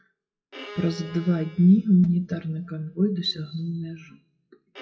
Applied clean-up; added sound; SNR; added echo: classical method WPE with log-MMSE.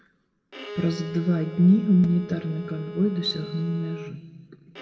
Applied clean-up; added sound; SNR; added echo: none; Bowed string instrument; 16 dB; reverberation time 1.7 s.